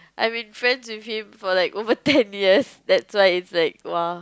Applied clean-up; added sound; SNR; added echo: none; none; none; none.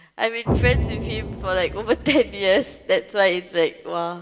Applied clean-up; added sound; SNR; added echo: none; Explosion; 6 dB; reverberation time 2.4 s.